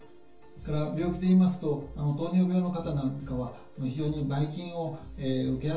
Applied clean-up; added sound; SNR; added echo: none; none; none; reverberation time 0.4 s.